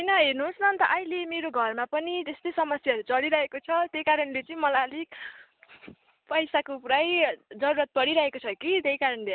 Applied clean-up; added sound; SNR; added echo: none; none; none; none.